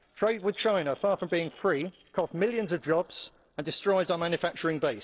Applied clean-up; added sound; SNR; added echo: neural separator model SepFormer DNS4.